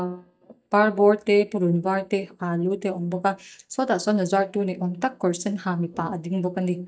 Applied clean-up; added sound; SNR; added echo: neural mask model DeepFilterNet 3.